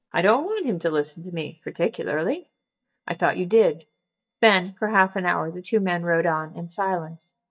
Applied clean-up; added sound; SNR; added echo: neural mask model DeepFilterNet 3.